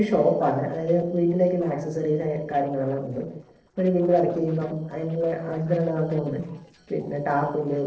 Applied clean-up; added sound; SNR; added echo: neural separator model SepFormer DNS4.